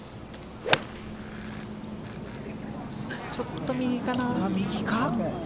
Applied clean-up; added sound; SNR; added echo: none; none; none; none.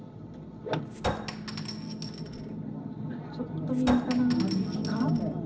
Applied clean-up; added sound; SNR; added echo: none; Chink, clink; 7 dB; reverberation time 0.4 s.